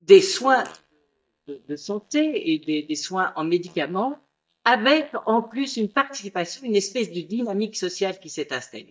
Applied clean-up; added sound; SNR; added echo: neural mask model DeepFilterNet 3.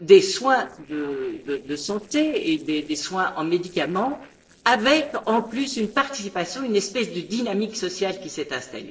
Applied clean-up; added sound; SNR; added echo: neural separator model SepFormer DNS4.